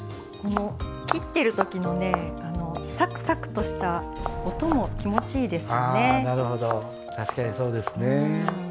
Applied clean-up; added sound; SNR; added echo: none; Sliding door; 8 dB; none.